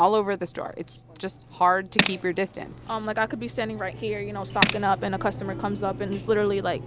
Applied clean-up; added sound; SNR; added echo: none; Tools; 3 dB; none.